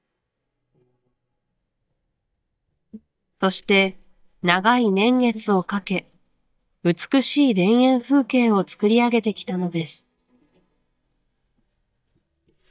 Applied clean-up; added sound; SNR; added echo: neural mask model DeepFilterNet 3.